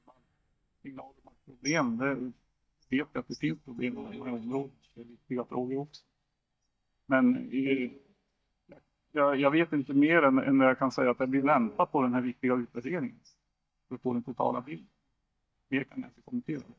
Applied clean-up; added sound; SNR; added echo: neural mask model DeepFilterNet 3.